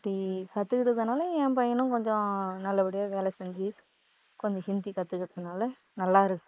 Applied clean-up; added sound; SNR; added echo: neural mask model Resemble Enhance denoiser.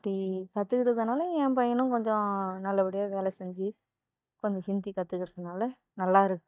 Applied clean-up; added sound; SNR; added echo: neural mask model DeepFilterNet 3.